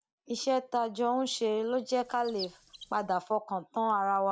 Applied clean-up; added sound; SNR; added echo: none; Chirp, tweet; 17 dB; none.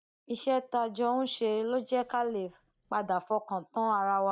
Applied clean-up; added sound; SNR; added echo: neural mask model DeepFilterNet 3.